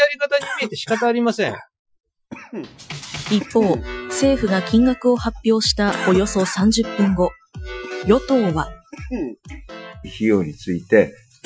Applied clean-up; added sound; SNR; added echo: classical method Wiener filter.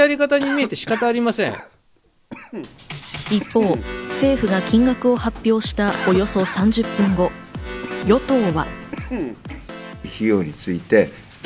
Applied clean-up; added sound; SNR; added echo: none; Cough; 14 dB; none.